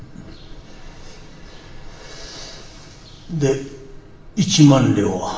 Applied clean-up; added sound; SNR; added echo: none; Bird vocalization, bird call, bird song; 18 dB; reverberation time 0.9 s.